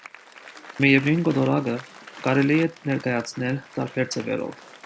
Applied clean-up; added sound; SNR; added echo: none; Applause; 19 dB; none.